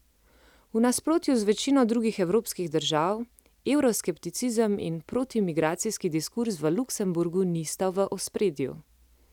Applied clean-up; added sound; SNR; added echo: none; none; none; none.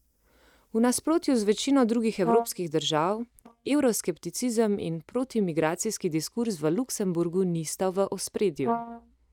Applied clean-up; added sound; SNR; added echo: neural mask model DeepFilterNet 3.